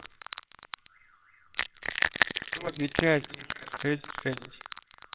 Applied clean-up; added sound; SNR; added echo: neural separator model SepFormer WHAMR!.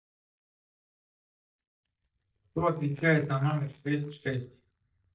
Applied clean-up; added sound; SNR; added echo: neural mask model DeepFilterNet 3.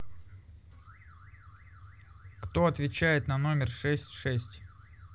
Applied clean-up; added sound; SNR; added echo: none; none; none; none.